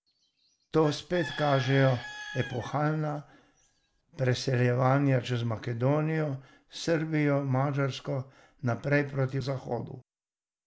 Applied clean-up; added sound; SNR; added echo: none; Bird / Chicken, rooster; 15 dB; none.